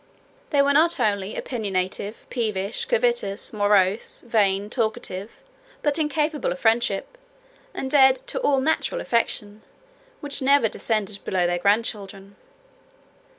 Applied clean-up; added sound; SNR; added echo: none; none; none; none.